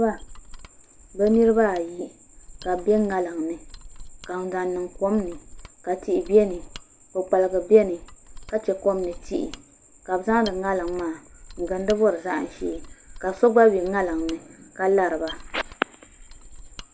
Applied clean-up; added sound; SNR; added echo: none; Mechanisms; 18 dB; none.